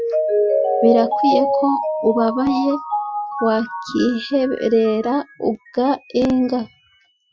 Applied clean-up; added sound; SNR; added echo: classical method Wiener filter.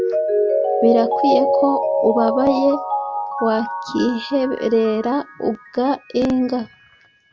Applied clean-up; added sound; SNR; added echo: none; Mallet percussion; 2 dB; none.